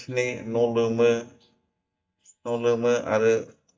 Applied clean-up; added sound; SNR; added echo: neural mask model DeepFilterNet 3.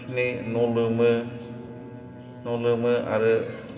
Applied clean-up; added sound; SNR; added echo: none; Bowed string instrument; 17 dB; reverberation time 2.3 s.